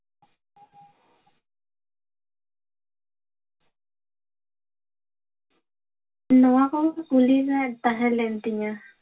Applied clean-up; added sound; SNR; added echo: none; none; none; reverberation time 0.2 s.